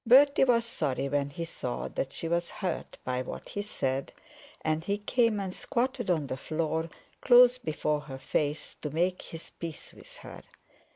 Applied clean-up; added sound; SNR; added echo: none; none; none; none.